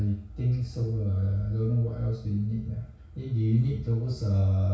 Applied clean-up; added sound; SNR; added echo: none; none; none; reverberation time 0.6 s.